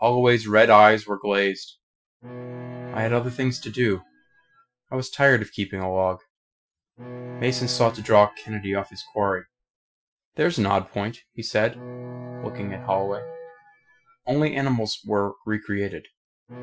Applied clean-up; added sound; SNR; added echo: classical method Wiener filter.